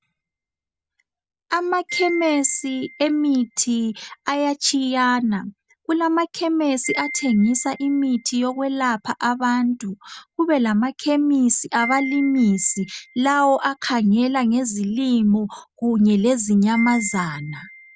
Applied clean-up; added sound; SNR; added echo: none; Wind chime; 17 dB; none.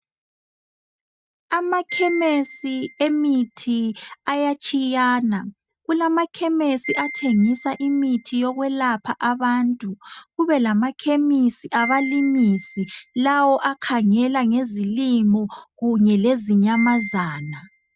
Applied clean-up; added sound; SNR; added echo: neural mask model RNNoise.